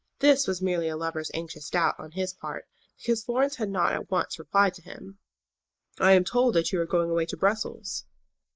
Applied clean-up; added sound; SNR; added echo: neural mask model Resemble Enhance denoiser.